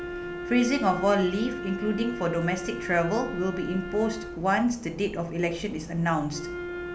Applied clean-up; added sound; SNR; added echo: none; Wind instrument, woodwind instrument; 9 dB; none.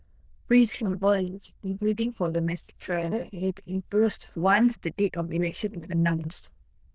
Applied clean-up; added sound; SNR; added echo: neural diffusion model UNIVERSE++.